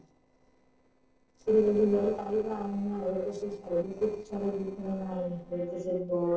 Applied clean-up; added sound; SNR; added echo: neural separator model SepFormer DNS4.